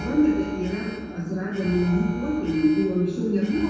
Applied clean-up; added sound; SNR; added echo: none; Alarm; 14 dB; reverberation time 1.1 s.